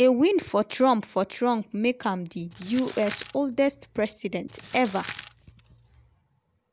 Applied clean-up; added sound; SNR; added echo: none; Crumpling, crinkling; 18 dB; none.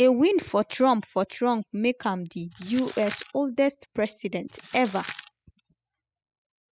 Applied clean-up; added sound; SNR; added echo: classical method spectral subtraction.